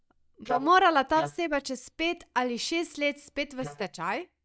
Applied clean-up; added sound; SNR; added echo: neural mask model DeepFilterNet 3.